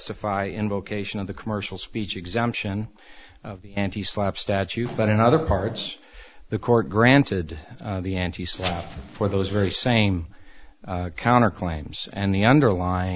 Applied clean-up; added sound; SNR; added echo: none; none; none; none.